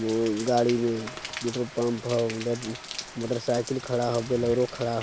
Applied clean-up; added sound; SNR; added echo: none; Rain; 13 dB; none.